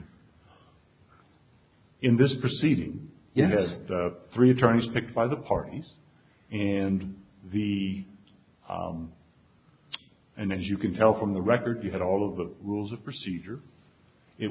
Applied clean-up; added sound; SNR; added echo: none; none; none; none.